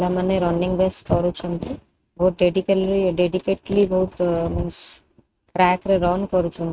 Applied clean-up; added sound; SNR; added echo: neural mask model RNNoise.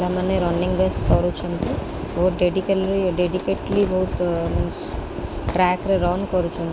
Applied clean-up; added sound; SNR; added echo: none; Fireworks; 13 dB; none.